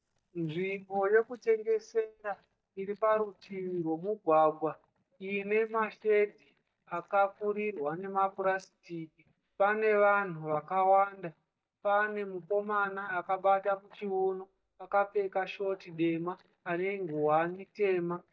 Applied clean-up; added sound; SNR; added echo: neural mask model DeepFilterNet 3.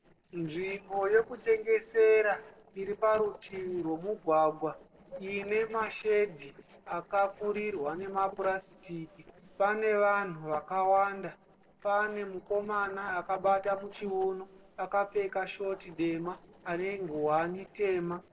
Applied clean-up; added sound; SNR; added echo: neural separator model SepFormer DNS4.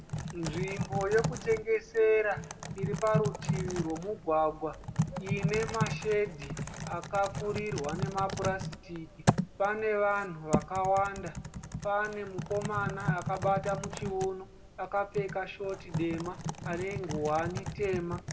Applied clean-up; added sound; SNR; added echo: none; Typing; 4 dB; reverberation time 0.9 s.